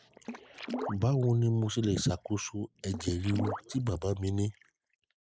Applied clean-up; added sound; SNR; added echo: neural mask model Resemble Enhance denoiser.